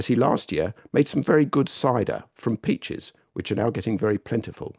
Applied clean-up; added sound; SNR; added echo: none; none; none; none.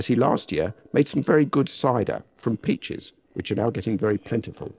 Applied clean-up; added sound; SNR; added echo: neural separator model SepFormer DNS4.